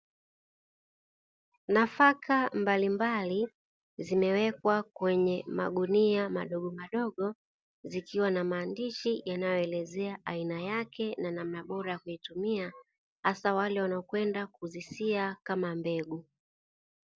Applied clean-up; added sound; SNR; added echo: none; none; none; none.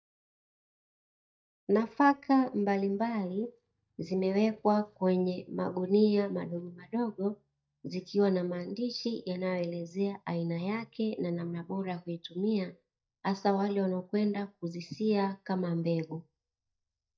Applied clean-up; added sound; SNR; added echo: neural mask model DeepFilterNet 3.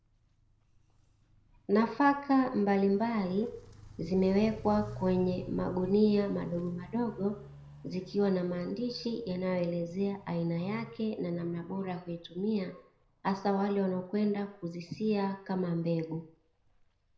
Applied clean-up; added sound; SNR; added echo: none; Walk, footsteps; 20 dB; reverberation time 0.5 s.